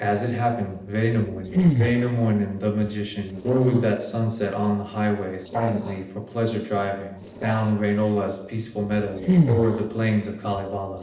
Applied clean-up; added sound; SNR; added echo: neural separator model SepFormer DNS4.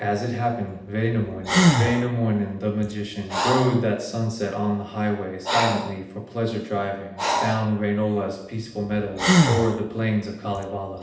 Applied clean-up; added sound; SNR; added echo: none; Breathing; 2 dB; reverberation time 0.8 s.